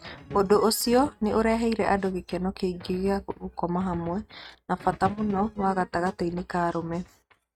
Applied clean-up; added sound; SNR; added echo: neural mask model RNNoise.